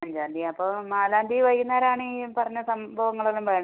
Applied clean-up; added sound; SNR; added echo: none; none; none; none.